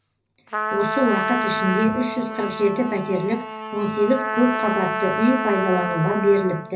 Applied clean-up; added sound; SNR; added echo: none; Trumpet; 4 dB; reverberation time 0.4 s.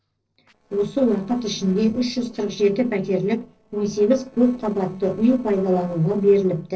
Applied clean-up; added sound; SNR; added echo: neural separator model SepFormer DNS4.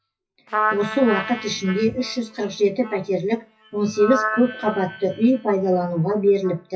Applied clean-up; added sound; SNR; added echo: classical method WPE with log-MMSE.